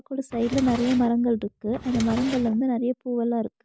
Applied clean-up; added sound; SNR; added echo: none; Drawer open or close; 12 dB; none.